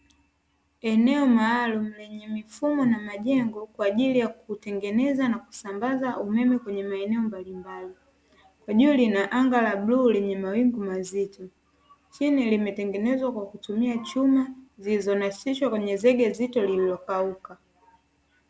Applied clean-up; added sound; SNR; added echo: none; none; none; none.